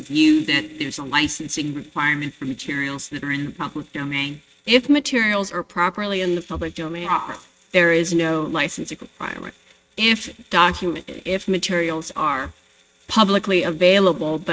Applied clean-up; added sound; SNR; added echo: neural mask model RNNoise.